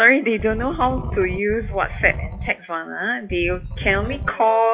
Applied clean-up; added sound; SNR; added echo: classical method WPE with log-MMSE.